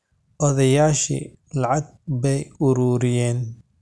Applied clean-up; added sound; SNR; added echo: none; none; none; none.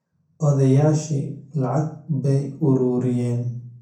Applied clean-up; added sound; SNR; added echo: none; none; none; reverberation time 0.6 s.